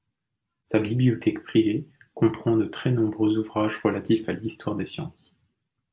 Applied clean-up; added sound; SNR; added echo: none; none; none; none.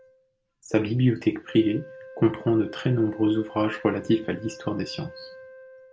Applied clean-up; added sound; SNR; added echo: none; Wind instrument, woodwind instrument; 19 dB; none.